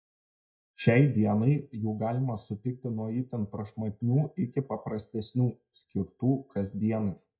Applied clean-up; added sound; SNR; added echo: neural mask model DeepFilterNet 3.